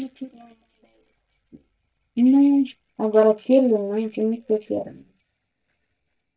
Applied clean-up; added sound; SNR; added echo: neural mask model DeepFilterNet 3.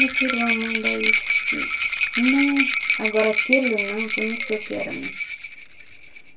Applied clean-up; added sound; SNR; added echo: none; Rattle; -1 dB; reverberation time 0.2 s.